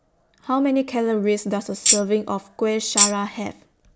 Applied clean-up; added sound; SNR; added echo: none; Tambourine; -2 dB; none.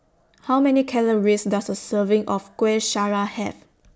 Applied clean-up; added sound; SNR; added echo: none; none; none; none.